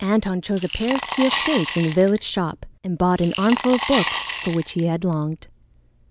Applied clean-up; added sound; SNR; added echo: none; Coin (dropping) / Glass; 1 dB; none.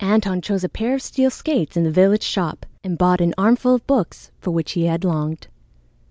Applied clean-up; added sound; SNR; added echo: none; none; none; none.